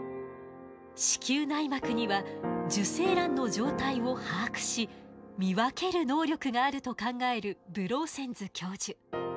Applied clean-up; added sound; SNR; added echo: none; none; none; none.